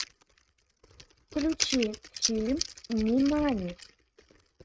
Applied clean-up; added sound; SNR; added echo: neural mask model RNNoise.